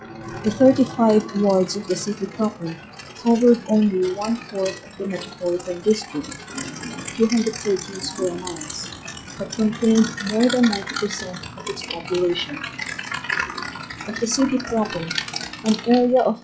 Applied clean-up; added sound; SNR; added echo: classical method log-MMSE.